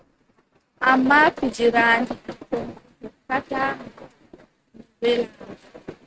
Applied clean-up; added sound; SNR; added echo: neural mask model RNNoise.